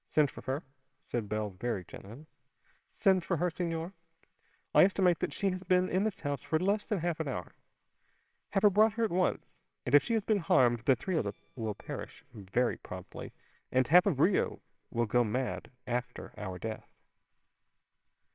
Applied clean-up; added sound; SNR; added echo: neural separator model SepFormer WHAMR!.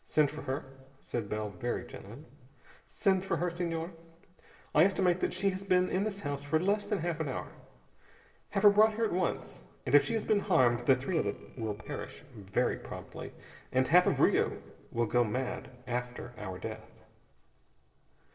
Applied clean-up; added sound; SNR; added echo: neural separator model SepFormer DNS4.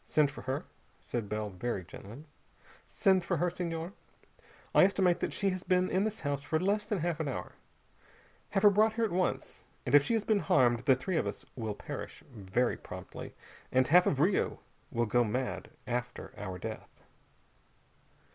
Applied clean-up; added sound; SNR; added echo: none; none; none; none.